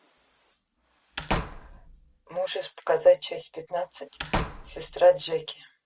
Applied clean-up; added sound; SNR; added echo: none; Slam / Wood; 8 dB; none.